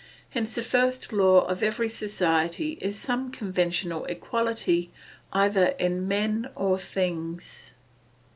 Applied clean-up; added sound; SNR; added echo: none; none; none; none.